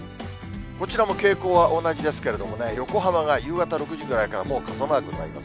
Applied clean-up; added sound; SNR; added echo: none; none; none; none.